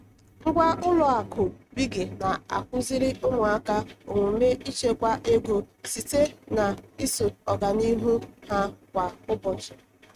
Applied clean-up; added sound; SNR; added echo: neural mask model RNNoise.